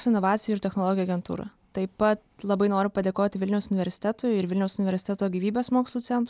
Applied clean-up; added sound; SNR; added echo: none; none; none; none.